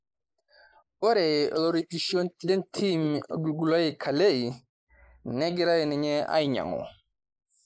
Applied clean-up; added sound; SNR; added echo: neural mask model Resemble Enhance denoiser.